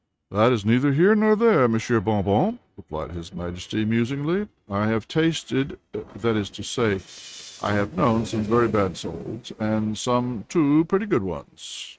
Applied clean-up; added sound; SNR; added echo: neural mask model RNNoise.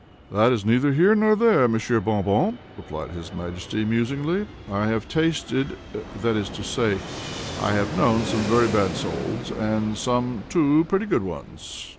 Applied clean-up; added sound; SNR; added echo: none; Fixed-wing aircraft, airplane; 12 dB; none.